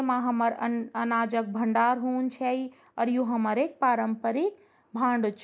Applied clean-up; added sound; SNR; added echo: none; none; none; none.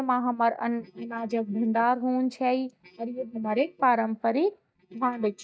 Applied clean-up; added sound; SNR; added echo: neural mask model DeepFilterNet 3.